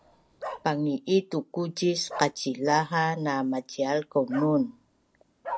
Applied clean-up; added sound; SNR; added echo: none; Bark; 14 dB; none.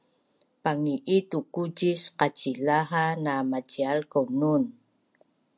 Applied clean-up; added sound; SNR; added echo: none; none; none; none.